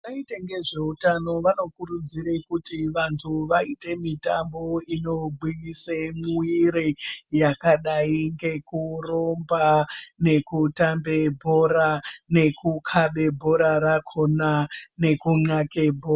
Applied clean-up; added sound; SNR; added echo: none; none; none; none.